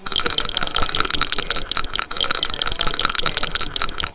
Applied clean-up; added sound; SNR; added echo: neural separator model SepFormer WHAMR!.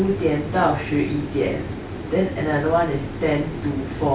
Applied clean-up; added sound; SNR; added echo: none; none; none; none.